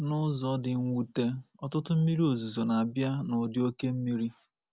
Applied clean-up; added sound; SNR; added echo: none; none; none; none.